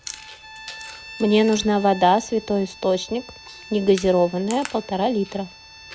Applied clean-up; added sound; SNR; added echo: none; Chewing, mastication + Bowed string instrument; 17 dB; none.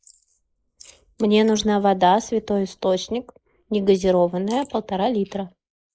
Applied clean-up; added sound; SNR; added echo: neural mask model Resemble Enhance denoiser.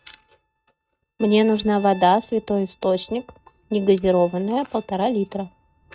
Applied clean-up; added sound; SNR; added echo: neural mask model RNNoise.